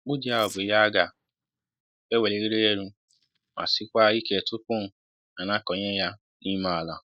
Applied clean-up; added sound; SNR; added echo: neural mask model DeepFilterNet 3.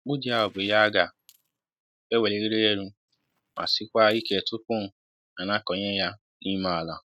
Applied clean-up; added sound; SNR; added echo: neural mask model RNNoise.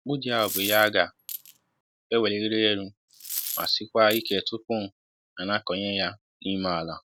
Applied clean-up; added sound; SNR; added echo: none; Coin (dropping); 9 dB; none.